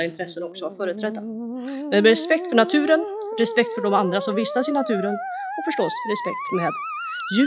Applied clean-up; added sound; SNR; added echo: classical method log-MMSE.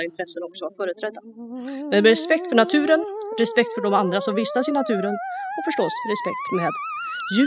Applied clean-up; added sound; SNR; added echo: classical method spectral subtraction.